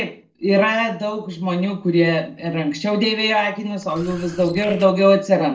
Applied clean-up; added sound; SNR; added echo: neural separator model SepFormer DNS4.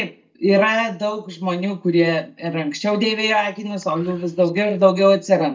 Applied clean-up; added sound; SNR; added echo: neural mask model DeepFilterNet 3.